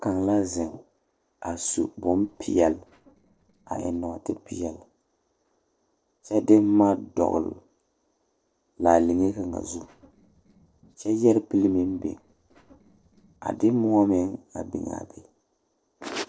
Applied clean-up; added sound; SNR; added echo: neural separator model SepFormer DNS4.